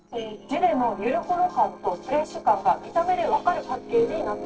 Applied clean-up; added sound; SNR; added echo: neural separator model SepFormer DNS4.